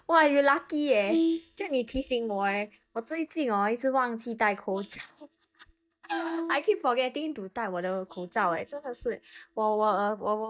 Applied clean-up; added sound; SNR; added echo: neural mask model DeepFilterNet 3.